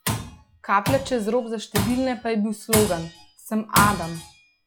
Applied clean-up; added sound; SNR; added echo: classical method log-MMSE.